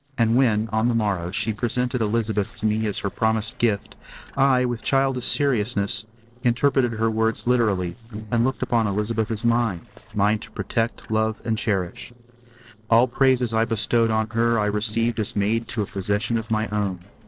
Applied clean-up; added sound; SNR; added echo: neural separator model SepFormer DNS4.